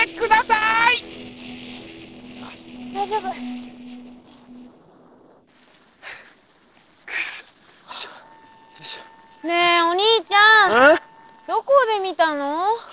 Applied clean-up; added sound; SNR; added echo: neural separator model SepFormer DNS4.